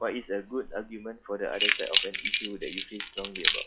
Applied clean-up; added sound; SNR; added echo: classical method WPE with log-MMSE.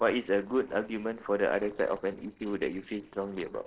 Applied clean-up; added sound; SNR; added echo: neural separator model SepFormer DNS4.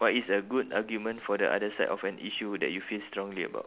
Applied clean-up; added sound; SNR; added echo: none; none; none; none.